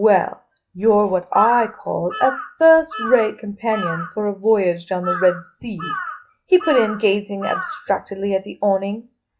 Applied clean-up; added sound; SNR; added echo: classical method log-MMSE.